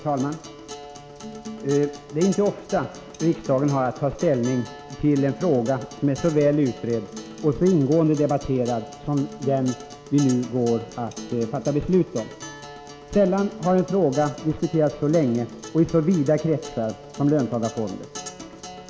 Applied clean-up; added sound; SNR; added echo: none; Acoustic guitar; 15 dB; none.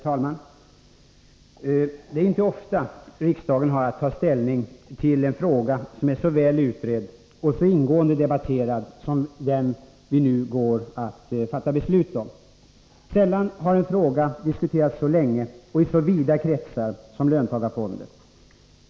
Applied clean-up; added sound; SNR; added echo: none; none; none; none.